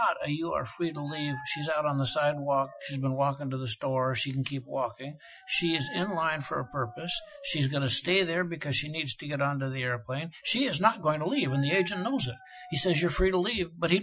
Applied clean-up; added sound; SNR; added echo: classical method Wiener filter.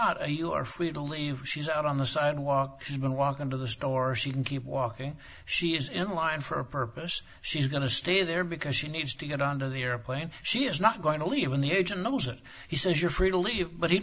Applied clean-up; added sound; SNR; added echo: none; none; none; none.